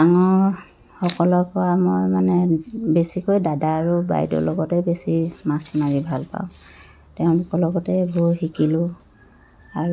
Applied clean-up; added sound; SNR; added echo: none; none; none; none.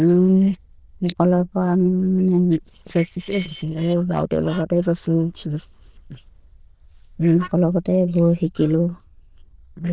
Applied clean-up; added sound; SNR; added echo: neural diffusion model UNIVERSE++.